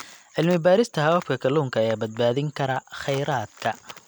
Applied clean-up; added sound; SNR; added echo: none; none; none; none.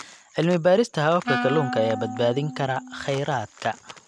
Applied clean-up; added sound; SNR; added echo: none; Wind instrument, woodwind instrument; 8 dB; none.